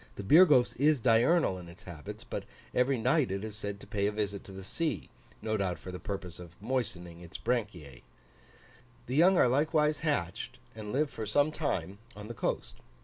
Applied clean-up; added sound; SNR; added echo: none; none; none; none.